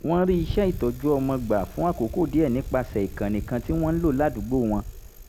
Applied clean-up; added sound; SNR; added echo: none; Bicycle; 10 dB; none.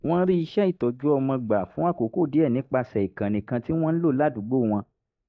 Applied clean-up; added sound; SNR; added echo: neural mask model DeepFilterNet 3.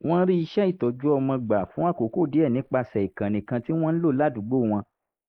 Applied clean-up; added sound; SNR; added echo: neural mask model Resemble Enhance denoiser.